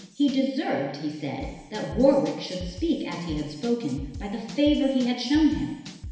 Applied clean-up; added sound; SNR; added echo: none; Drum / Drum kit; 15 dB; reverberation time 1.0 s.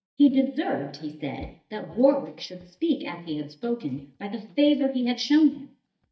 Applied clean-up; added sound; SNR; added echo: neural mask model DeepFilterNet 3.